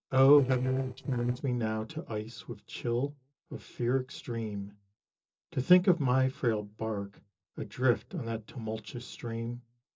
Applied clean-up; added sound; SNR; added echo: neural separator model SepFormer DNS4.